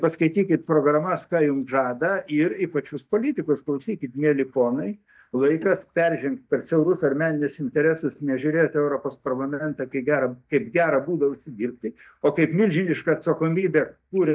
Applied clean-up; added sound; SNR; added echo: neural mask model DeepFilterNet 3.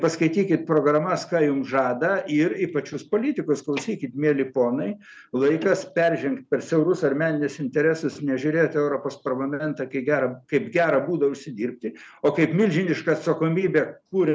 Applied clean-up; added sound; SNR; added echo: none; none; none; none.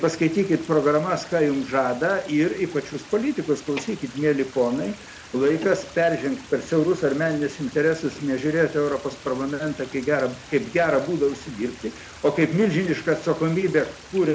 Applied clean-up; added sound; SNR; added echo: none; Stream; 19 dB; none.